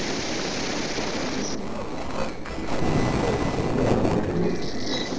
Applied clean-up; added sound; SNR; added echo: neural separator model SepFormer DNS4.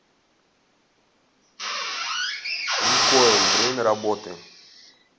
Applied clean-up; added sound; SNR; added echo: none; Drill; -4 dB; none.